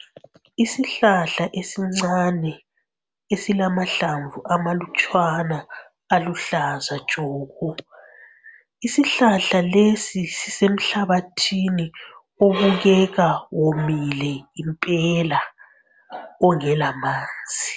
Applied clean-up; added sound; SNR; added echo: none; none; none; none.